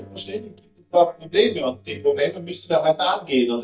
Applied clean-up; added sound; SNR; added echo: neural mask model DeepFilterNet 3.